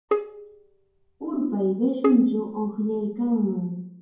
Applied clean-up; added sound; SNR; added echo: none; Bowed string instrument; 8 dB; reverberation time 0.9 s.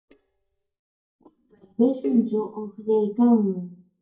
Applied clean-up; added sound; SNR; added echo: neural mask model DeepFilterNet 3.